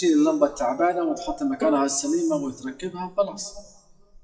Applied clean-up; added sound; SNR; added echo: classical method WPE with log-MMSE.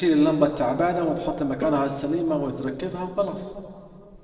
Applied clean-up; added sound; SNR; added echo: neural separator model SepFormer DNS4.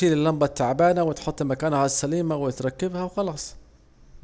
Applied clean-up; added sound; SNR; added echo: none; none; none; none.